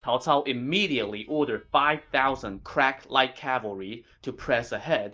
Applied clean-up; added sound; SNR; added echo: neural mask model DeepFilterNet 3.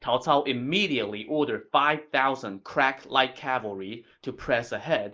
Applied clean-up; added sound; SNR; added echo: neural mask model Resemble Enhance denoiser.